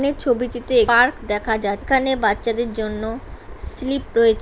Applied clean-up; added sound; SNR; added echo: none; none; none; none.